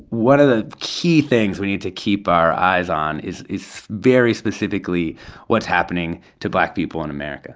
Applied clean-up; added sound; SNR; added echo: none; none; none; none.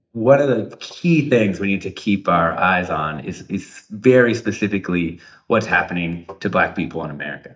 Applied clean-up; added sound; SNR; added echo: neural mask model DeepFilterNet 3.